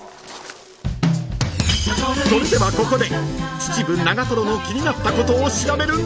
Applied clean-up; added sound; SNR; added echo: none; none; none; none.